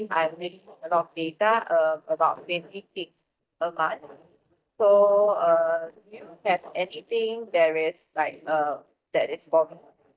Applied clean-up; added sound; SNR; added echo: neural mask model DeepFilterNet 3.